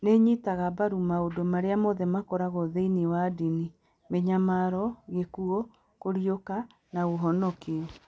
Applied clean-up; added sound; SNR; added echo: none; none; none; none.